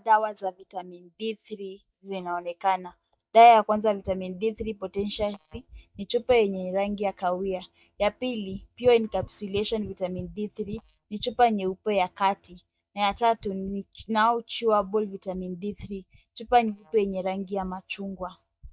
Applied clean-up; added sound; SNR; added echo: neural mask model DeepFilterNet 3.